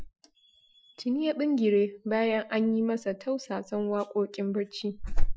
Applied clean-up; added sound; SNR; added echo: classical method Wiener filter.